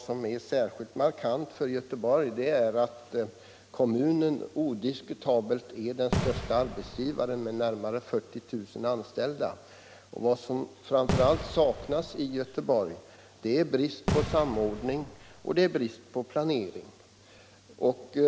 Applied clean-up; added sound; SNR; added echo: none; Fireworks; 5 dB; none.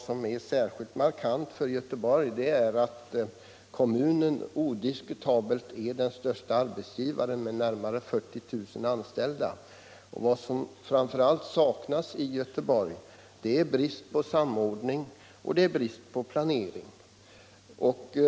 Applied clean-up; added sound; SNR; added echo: none; none; none; none.